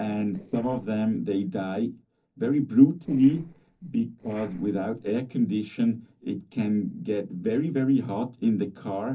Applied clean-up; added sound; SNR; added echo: neural separator model SepFormer DNS4.